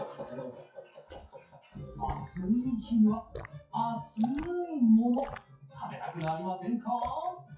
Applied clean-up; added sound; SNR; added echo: classical method WPE with log-MMSE.